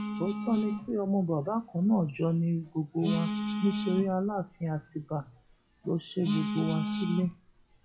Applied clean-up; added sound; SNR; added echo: classical method WPE with log-MMSE.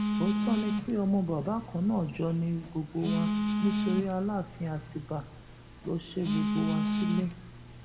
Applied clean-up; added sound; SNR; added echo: none; Telephone; 1 dB; reverberation time 1.0 s.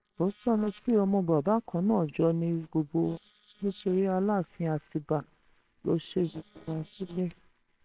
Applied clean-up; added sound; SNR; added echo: neural separator model SepFormer WHAMR!.